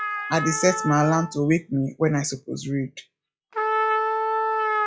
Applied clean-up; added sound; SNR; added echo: classical method log-MMSE.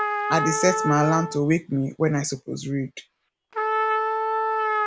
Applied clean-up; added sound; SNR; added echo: none; Trumpet; 1 dB; none.